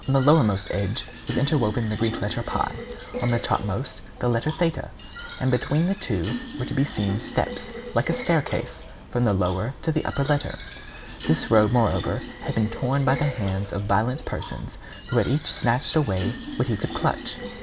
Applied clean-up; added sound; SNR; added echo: none; Fill (with liquid); 11 dB; none.